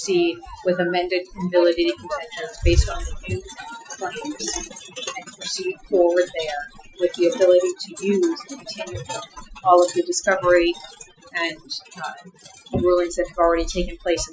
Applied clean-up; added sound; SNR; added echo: classical method Wiener filter.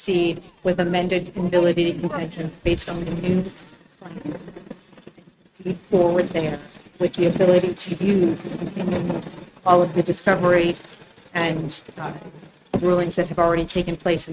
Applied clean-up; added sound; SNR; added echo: neural mask model RNNoise.